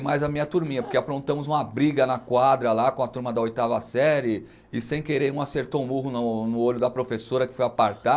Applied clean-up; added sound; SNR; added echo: none; none; none; none.